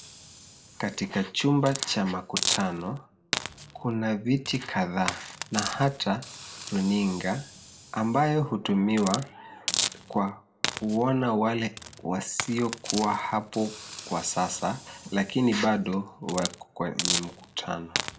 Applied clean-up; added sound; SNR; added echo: none; Hiss; 8 dB; reverberation time 0.3 s.